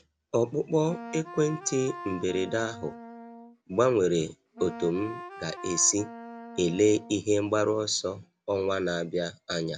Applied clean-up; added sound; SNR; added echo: none; Wind instrument, woodwind instrument; 14 dB; none.